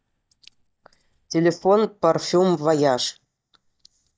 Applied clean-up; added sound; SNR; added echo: neural mask model DeepFilterNet 3.